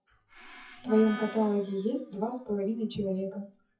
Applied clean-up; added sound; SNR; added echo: classical method WPE with log-MMSE.